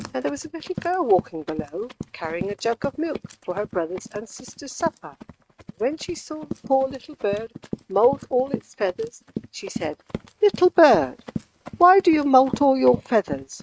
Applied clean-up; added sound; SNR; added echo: neural mask model RNNoise.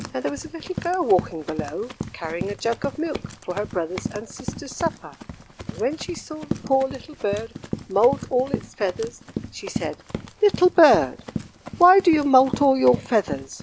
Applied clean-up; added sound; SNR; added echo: none; Run; 11 dB; none.